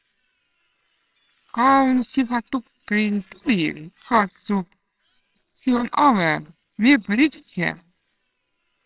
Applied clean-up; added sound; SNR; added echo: neural separator model SepFormer WHAMR!.